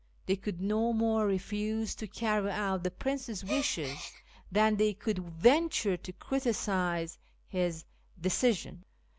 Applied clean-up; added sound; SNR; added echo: none; Gasp; 10 dB; none.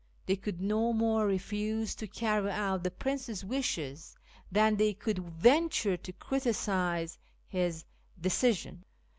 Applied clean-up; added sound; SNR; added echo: none; none; none; none.